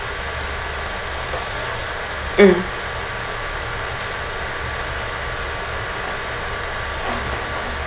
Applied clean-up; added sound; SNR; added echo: none; none; none; none.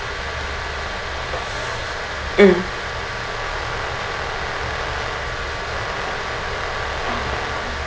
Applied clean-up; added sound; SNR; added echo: none; Brass instrument; 9 dB; none.